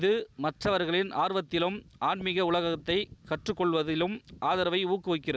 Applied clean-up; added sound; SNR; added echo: none; none; none; none.